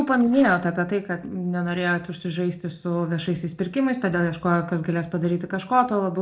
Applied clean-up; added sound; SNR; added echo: neural separator model SepFormer DNS4.